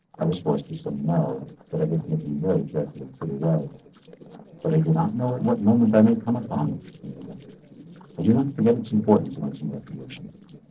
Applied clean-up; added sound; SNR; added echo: neural separator model SepFormer DNS4.